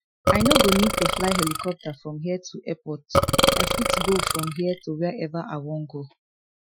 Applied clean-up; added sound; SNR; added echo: classical method Wiener filter.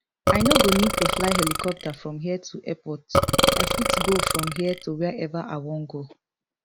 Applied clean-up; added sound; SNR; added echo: none; Burping, eructation; -4 dB; none.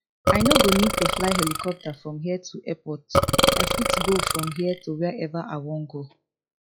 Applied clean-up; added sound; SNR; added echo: classical method log-MMSE.